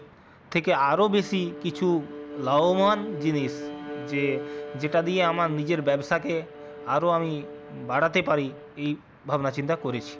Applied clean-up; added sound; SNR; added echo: none; Bowed string instrument; 13 dB; none.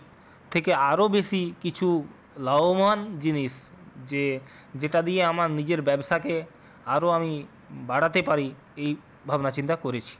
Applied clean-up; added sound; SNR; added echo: none; none; none; none.